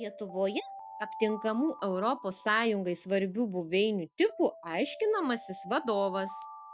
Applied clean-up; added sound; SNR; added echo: none; Alarm; 15 dB; none.